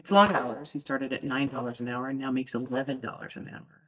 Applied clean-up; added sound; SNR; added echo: neural mask model DeepFilterNet 3.